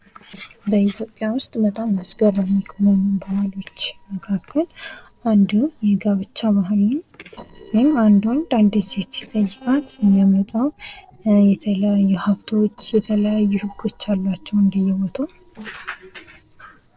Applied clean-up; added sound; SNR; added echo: neural separator model SepFormer DNS4.